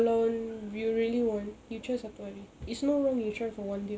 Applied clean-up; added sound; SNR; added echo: none; none; none; none.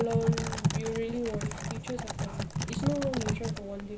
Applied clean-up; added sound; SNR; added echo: none; Typing; -2 dB; none.